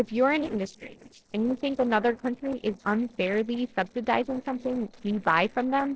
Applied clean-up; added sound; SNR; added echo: neural separator model SepFormer DNS4.